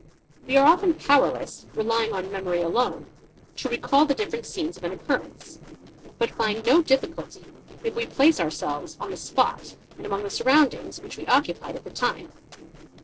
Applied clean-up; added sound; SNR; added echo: neural separator model SepFormer DNS4.